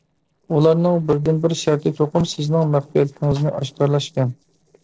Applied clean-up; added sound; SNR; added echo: neural separator model SepFormer DNS4.